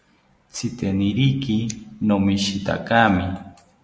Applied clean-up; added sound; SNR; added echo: none; none; none; none.